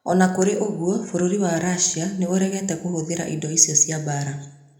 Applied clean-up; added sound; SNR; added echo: none; none; none; reverberation time 0.7 s.